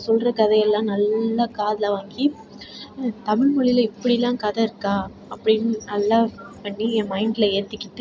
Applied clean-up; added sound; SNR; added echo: none; none; none; none.